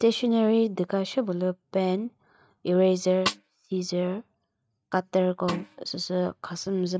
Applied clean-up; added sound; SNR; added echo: neural mask model RNNoise.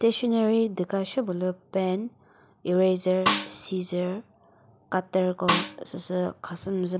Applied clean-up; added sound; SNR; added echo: none; Snare drum; 0 dB; none.